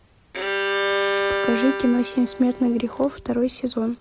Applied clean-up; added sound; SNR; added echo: none; Bowed string instrument; 3 dB; none.